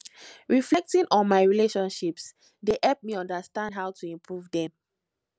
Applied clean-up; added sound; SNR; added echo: none; none; none; none.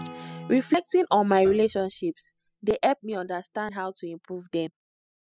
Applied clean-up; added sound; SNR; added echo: classical method spectral subtraction.